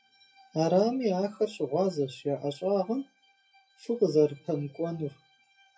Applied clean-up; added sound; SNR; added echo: classical method WPE with log-MMSE.